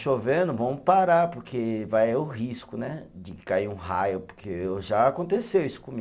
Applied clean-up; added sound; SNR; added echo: none; none; none; none.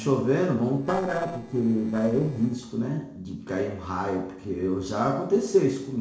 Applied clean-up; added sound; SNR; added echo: neural separator model SepFormer DNS4.